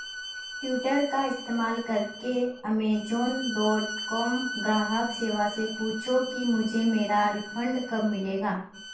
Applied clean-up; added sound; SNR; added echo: none; Bowed string instrument; 10 dB; reverberation time 0.3 s.